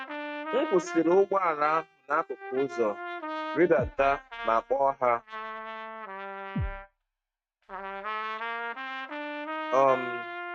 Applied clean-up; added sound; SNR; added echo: neural mask model RNNoise.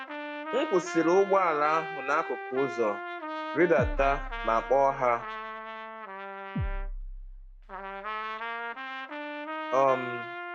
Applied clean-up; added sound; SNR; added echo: none; Bass drum + Trumpet; 6 dB; none.